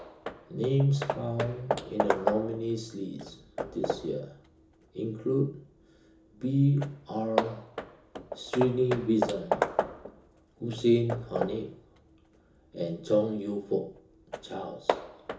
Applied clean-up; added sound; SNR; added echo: none; Hammer / Wood; 5 dB; reverberation time 0.7 s.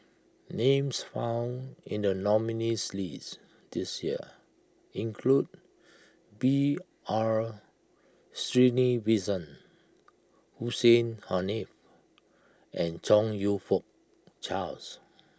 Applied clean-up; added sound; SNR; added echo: none; none; none; none.